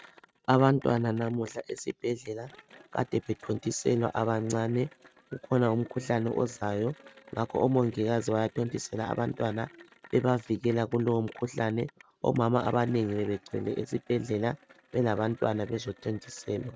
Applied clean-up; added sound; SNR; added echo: neural mask model RNNoise.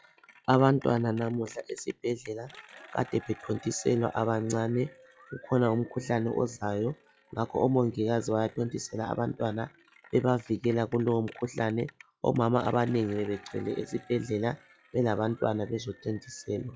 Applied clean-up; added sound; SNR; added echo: classical method log-MMSE.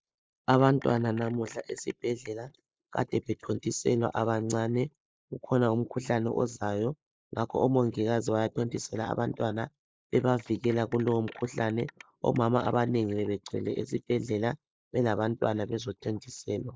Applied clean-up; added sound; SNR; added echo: neural mask model Resemble Enhance denoiser.